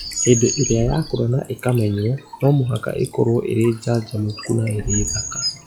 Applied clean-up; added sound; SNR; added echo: classical method log-MMSE.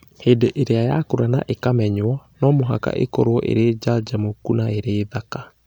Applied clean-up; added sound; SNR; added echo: none; none; none; none.